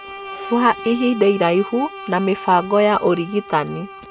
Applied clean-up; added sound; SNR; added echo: none; Bowed string instrument; 14 dB; none.